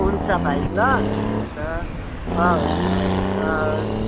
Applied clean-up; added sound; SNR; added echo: none; Accelerating, revving, vroom; -3 dB; none.